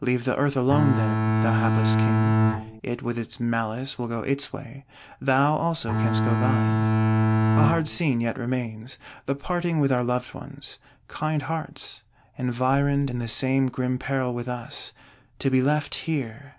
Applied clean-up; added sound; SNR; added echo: none; Bowed string instrument; -5 dB; none.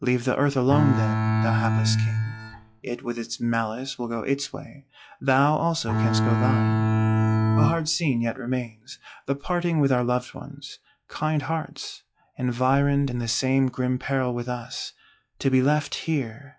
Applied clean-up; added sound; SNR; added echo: classical method log-MMSE.